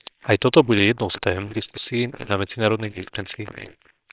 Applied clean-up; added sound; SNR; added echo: neural separator model SepFormer WHAMR!.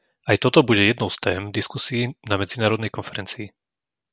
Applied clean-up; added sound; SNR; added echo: none; none; none; none.